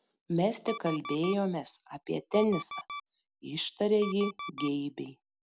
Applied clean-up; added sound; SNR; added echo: none; Alarm; 12 dB; none.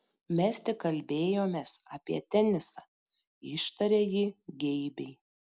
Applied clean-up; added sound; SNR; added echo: none; none; none; none.